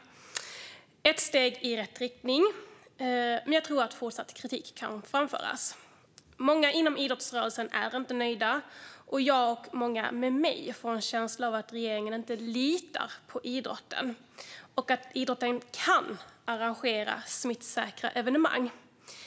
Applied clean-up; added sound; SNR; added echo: none; none; none; none.